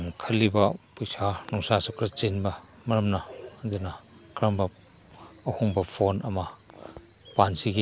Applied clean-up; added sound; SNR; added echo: none; none; none; none.